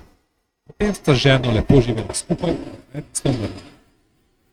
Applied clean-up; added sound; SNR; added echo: neural mask model RNNoise.